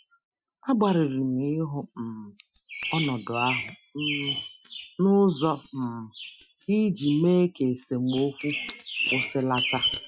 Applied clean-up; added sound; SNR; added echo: classical method Wiener filter.